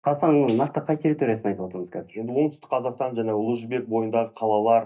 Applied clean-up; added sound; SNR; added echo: neural mask model DeepFilterNet 3.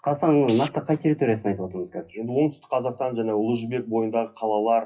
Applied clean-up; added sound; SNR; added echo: classical method WPE with log-MMSE.